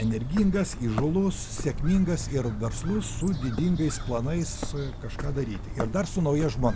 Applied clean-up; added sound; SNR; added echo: none; Bird; 6 dB; none.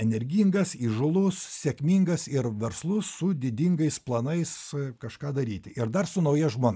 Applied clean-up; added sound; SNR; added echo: none; none; none; none.